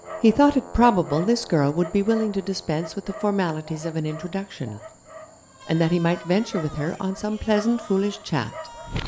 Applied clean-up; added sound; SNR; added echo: none; Dog; 15 dB; none.